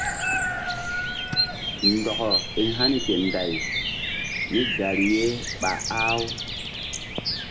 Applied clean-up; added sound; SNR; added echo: none; Bird vocalization, bird call, bird song; -1 dB; none.